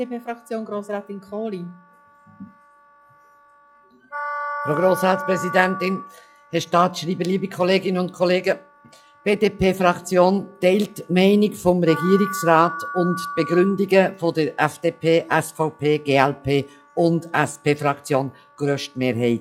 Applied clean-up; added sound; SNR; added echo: classical method log-MMSE.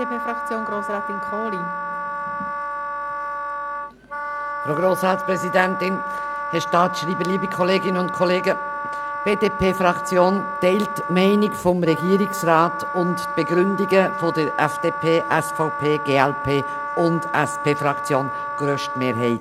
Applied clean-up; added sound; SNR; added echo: none; Wind instrument, woodwind instrument; 5 dB; none.